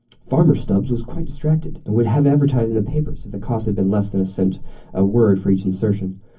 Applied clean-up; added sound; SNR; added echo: none; none; none; reverberation time 0.3 s.